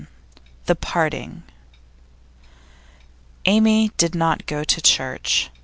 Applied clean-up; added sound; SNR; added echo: none; none; none; none.